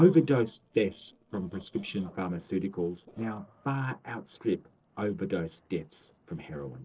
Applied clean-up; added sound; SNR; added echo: neural separator model SepFormer DNS4.